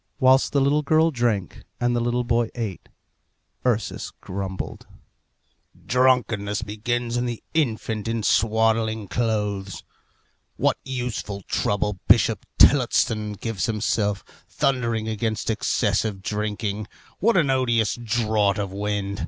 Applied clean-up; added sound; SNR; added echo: none; none; none; none.